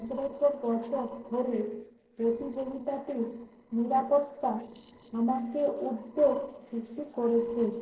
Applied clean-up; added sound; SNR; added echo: neural separator model SepFormer DNS4.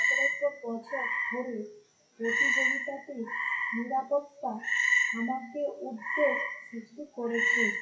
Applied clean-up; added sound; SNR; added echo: classical method WPE with log-MMSE.